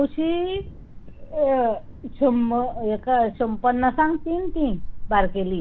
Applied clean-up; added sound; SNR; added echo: none; Thunder; 9 dB; none.